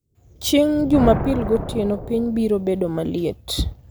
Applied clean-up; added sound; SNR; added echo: none; Thunder; 9 dB; none.